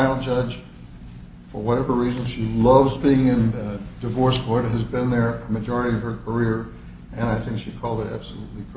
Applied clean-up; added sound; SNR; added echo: none; none; none; none.